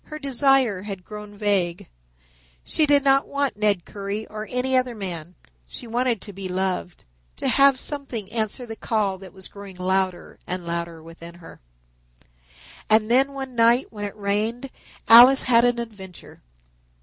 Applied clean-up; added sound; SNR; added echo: none; none; none; none.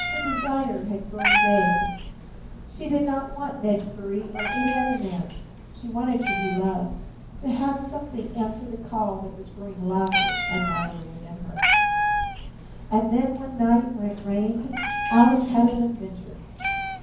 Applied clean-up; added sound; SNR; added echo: none; Meow; 3 dB; reverberation time 0.9 s.